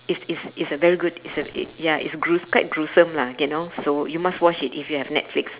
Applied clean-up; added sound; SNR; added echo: none; none; none; none.